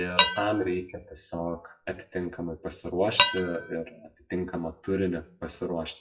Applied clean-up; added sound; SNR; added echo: classical method WPE with log-MMSE.